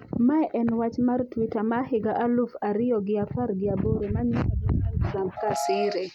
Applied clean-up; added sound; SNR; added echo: none; Piano; 4 dB; none.